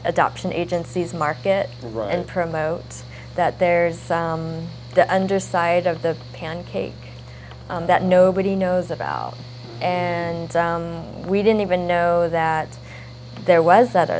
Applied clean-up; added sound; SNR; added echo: none; Mechanical fan; 16 dB; none.